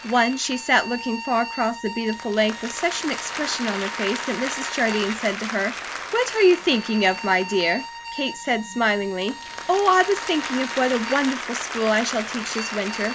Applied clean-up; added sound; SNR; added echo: none; Bowed string instrument + Applause; 8 dB; none.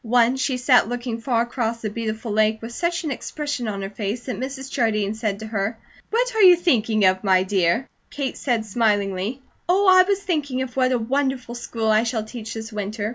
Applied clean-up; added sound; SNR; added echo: none; none; none; none.